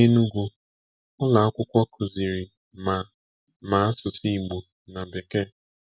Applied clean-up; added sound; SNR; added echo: none; none; none; none.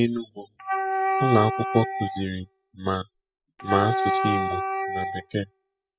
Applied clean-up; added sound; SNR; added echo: classical method spectral subtraction.